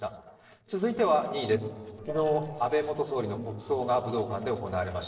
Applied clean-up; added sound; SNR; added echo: neural separator model SepFormer DNS4.